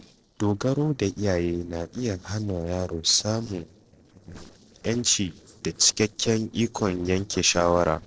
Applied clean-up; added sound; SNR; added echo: neural separator model SepFormer DNS4.